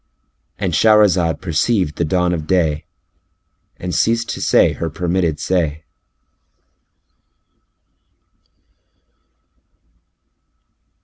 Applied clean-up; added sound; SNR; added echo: none; none; none; none.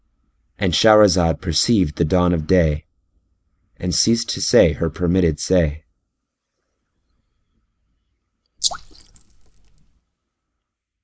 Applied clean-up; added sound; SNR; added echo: neural mask model Resemble Enhance denoiser.